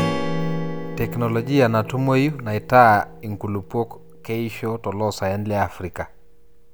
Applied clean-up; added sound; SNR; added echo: none; Strum; 10 dB; none.